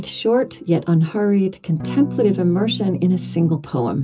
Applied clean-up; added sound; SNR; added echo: none; Electric guitar / Strum; 9 dB; reverberation time 0.2 s.